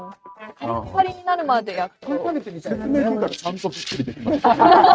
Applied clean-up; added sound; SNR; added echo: neural mask model RNNoise.